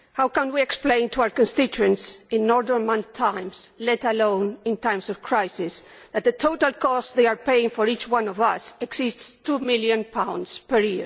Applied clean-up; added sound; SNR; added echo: none; none; none; none.